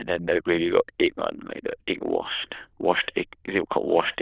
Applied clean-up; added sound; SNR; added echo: neural diffusion model UNIVERSE++.